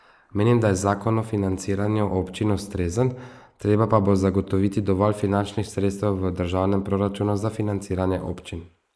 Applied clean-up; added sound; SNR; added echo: neural mask model Resemble Enhance denoiser.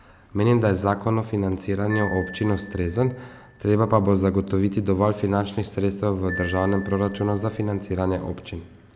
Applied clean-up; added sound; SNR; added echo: none; Marimba, xylophone; 18 dB; none.